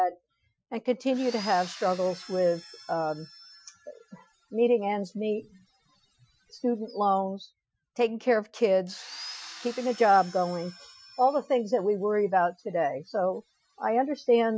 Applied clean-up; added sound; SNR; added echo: classical method Wiener filter.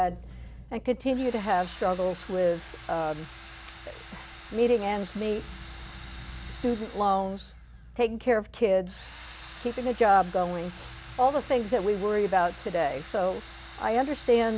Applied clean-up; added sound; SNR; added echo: none; Domestic sounds, home sounds; 16 dB; none.